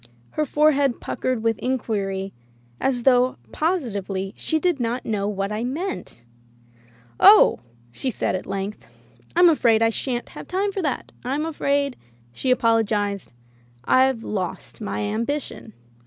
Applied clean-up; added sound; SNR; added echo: none; none; none; none.